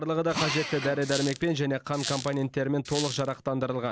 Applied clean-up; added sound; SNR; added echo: none; Drill + Squeak; 8 dB; none.